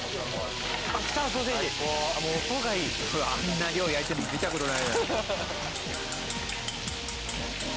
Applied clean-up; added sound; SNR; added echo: none; none; none; none.